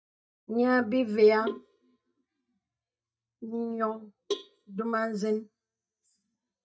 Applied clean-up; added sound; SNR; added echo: neural mask model DeepFilterNet 3.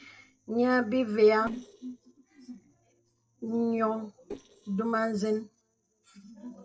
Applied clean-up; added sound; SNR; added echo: neural separator model SepFormer DNS4.